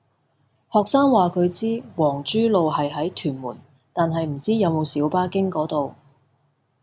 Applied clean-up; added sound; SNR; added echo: none; none; none; none.